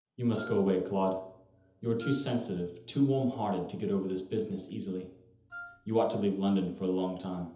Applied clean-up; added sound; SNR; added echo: none; Wind instrument, woodwind instrument; 16 dB; reverberation time 0.8 s.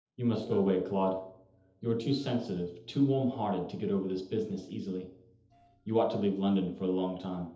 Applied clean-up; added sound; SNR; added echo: neural separator model SepFormer DNS4.